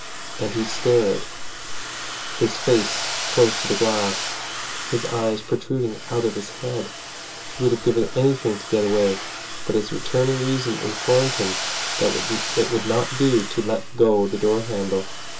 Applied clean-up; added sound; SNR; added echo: none; Domestic sounds, home sounds; 7 dB; reverberation time 0.2 s.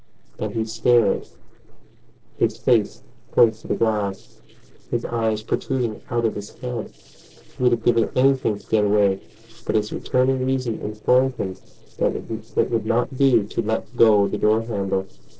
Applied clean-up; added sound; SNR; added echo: neural separator model SepFormer DNS4.